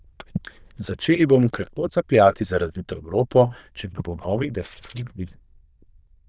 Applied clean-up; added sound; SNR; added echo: neural diffusion model UNIVERSE++.